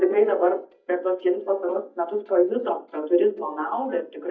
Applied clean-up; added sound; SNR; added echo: neural mask model DeepFilterNet 3.